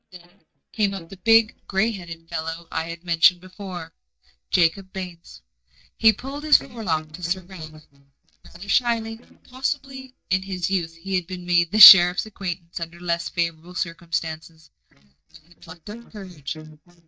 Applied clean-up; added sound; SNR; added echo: neural mask model DeepFilterNet 3.